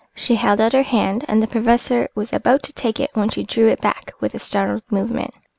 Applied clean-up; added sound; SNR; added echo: none; none; none; none.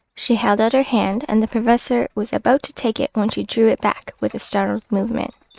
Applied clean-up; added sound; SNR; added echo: neural mask model RNNoise.